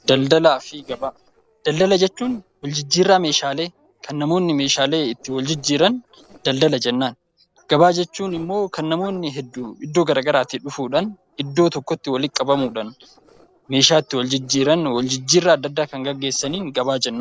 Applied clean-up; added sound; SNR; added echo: neural separator model SepFormer DNS4.